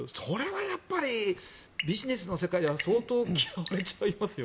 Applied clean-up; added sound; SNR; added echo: none; Drip / Sink (filling or washing) / Water tap, faucet / Water; 12 dB; none.